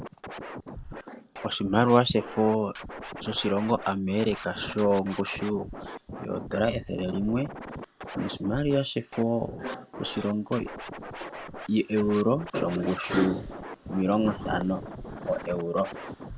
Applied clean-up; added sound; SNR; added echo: none; Scratching (performance technique); 12 dB; none.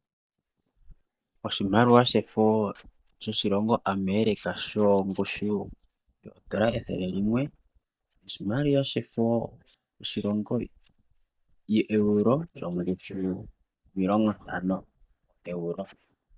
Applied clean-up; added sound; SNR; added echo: neural mask model DeepFilterNet 3.